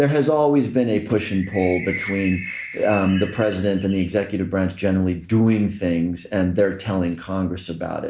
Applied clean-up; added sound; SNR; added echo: none; Bird; 13 dB; none.